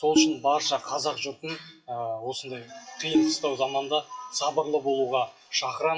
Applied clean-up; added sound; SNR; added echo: classical method WPE with log-MMSE.